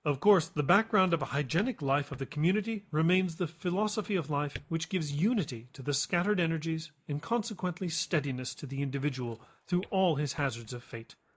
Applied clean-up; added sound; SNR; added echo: neural mask model Resemble Enhance denoiser.